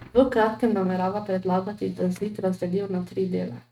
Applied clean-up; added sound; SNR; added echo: neural mask model RNNoise.